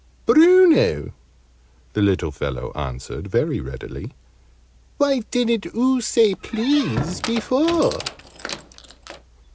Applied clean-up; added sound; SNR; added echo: none; Squeak; 11 dB; none.